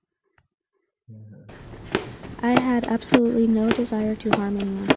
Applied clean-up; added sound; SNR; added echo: none; Run; 2 dB; none.